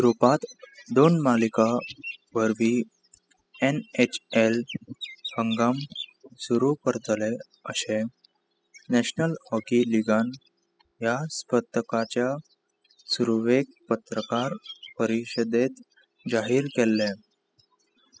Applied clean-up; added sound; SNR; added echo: classical method spectral subtraction.